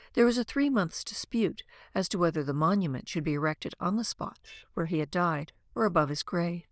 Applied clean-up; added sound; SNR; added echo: neural diffusion model UNIVERSE++.